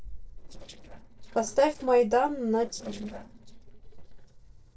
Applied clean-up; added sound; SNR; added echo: neural separator model SepFormer DNS4.